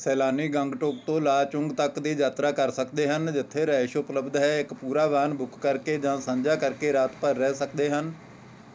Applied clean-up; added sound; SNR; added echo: none; none; none; none.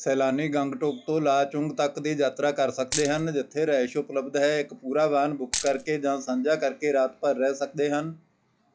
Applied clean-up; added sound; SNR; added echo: classical method log-MMSE.